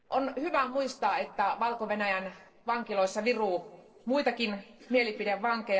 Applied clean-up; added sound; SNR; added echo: neural separator model SepFormer DNS4.